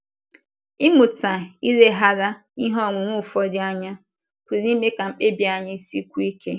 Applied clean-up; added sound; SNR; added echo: none; none; none; none.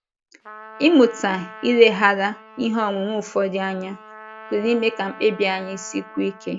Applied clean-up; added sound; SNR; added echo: none; Trumpet; 20 dB; none.